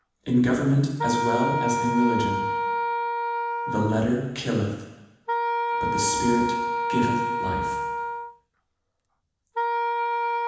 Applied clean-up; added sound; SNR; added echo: none; Wind instrument, woodwind instrument; 0 dB; reverberation time 1.1 s.